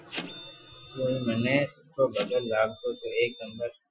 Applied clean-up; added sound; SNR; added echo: classical method Wiener filter.